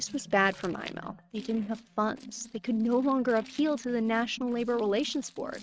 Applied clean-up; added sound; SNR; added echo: neural mask model RNNoise.